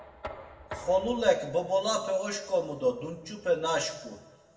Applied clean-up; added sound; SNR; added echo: none; Knock; 18 dB; reverberation time 1.1 s.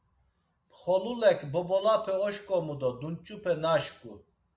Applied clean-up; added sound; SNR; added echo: none; none; none; none.